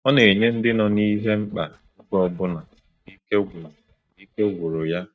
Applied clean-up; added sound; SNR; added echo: neural mask model DeepFilterNet 3.